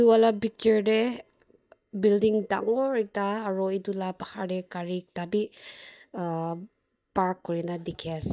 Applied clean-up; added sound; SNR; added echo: neural mask model DeepFilterNet 3.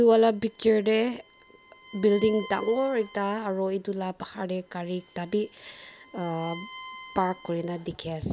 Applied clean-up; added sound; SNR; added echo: none; Bowed string instrument; 18 dB; none.